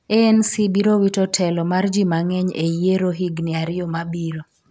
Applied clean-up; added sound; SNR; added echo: none; none; none; none.